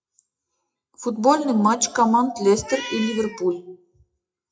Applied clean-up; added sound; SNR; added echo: classical method WPE with log-MMSE.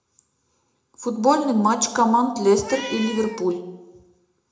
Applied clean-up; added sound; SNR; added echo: none; Meow; 12 dB; reverberation time 0.6 s.